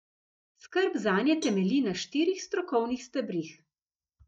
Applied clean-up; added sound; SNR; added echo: neural mask model DeepFilterNet 3.